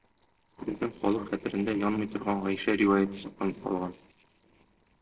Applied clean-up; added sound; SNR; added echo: neural separator model SepFormer DNS4.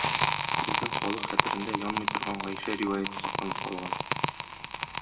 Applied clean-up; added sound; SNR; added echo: none; Crackle; -5 dB; reverberation time 0.6 s.